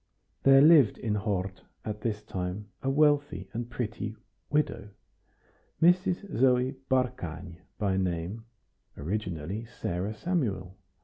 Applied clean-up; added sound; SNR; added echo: none; none; none; none.